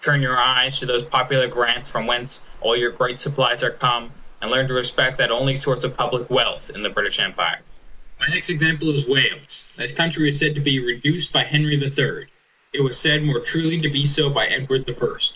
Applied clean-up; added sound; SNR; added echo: neural mask model Resemble Enhance denoiser.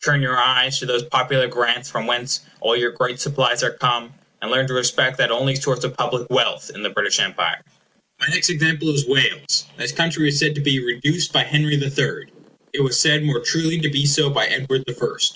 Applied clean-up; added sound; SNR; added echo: none; none; none; none.